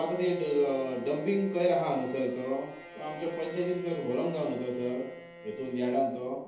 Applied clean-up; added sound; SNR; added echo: none; Bowed string instrument; 14 dB; reverberation time 2.2 s.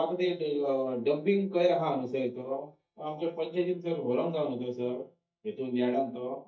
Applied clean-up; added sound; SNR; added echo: neural mask model DeepFilterNet 3.